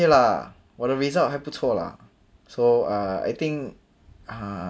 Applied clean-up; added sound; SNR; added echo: none; none; none; none.